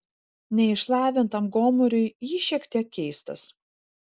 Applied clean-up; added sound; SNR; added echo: none; none; none; none.